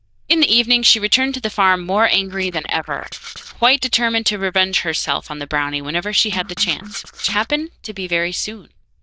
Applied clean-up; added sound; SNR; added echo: neural diffusion model UNIVERSE++.